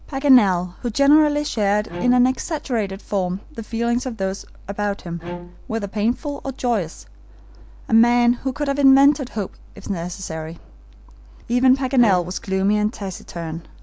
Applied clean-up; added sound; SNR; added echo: none; Bowed string instrument; 14 dB; none.